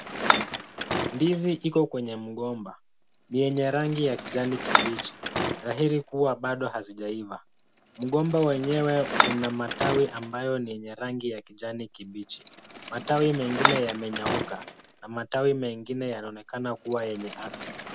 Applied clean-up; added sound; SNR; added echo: none; Bicycle; 4 dB; none.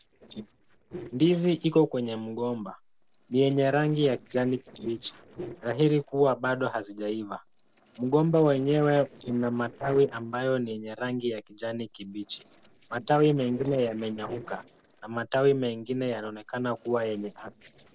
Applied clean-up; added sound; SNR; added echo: neural separator model SepFormer DNS4.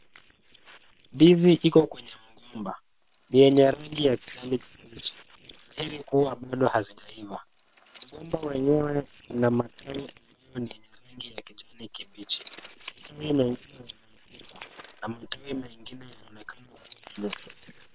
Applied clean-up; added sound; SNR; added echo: neural separator model SepFormer WHAM!.